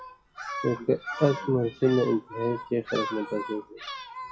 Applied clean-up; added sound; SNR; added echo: classical method WPE with log-MMSE.